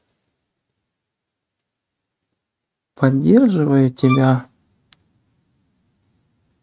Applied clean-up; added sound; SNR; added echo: neural mask model RNNoise.